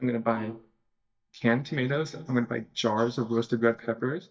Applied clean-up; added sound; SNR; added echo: neural mask model DeepFilterNet 3.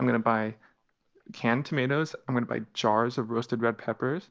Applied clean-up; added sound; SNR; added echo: none; none; none; none.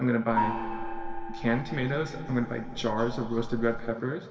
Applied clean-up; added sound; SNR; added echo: none; Gong; 4 dB; reverberation time 2.5 s.